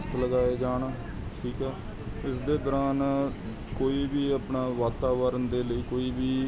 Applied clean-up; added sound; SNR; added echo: none; none; none; none.